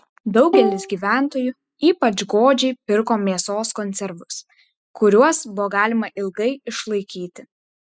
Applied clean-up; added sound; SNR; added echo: classical method spectral subtraction.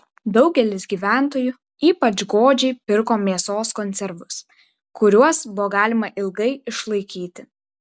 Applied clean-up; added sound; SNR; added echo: none; none; none; none.